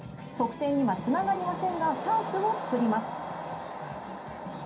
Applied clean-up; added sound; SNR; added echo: none; none; none; reverberation time 0.3 s.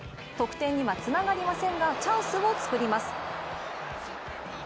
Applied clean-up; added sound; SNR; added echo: none; none; none; none.